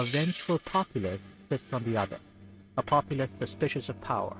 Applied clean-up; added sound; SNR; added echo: neural mask model RNNoise.